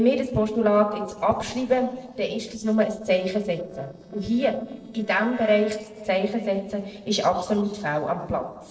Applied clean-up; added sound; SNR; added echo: neural separator model SepFormer DNS4.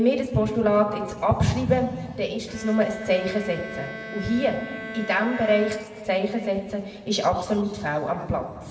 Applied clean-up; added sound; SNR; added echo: none; Bowed string instrument; 15 dB; reverberation time 2.1 s.